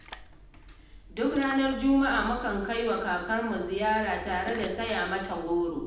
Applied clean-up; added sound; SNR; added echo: none; Splash, splatter; 15 dB; reverberation time 0.8 s.